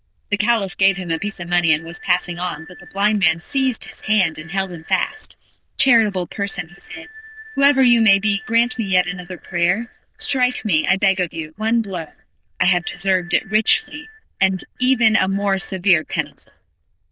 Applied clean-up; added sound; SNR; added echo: neural diffusion model UNIVERSE++.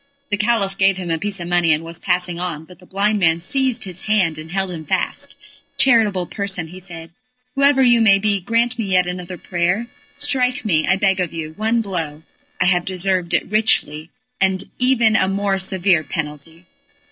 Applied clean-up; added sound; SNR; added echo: neural separator model SepFormer DNS4.